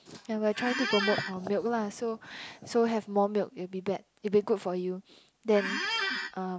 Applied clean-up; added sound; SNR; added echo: none; Squeak; 2 dB; none.